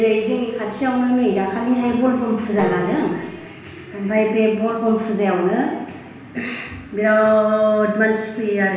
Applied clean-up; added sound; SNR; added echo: none; Wind instrument, woodwind instrument; 10 dB; reverberation time 1.1 s.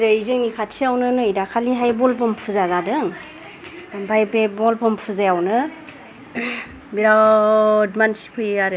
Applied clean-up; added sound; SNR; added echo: none; none; none; none.